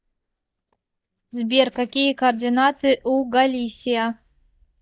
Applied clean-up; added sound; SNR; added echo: neural mask model DeepFilterNet 3.